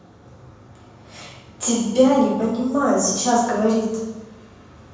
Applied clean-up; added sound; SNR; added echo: none; none; none; reverberation time 1.1 s.